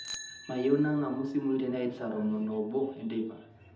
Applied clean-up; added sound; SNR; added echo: none; Bicycle bell; 18 dB; reverberation time 0.8 s.